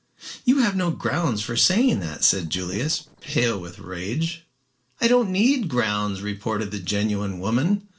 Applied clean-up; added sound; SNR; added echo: neural separator model SepFormer DNS4.